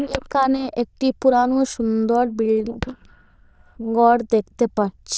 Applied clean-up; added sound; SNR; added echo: neural diffusion model UNIVERSE++.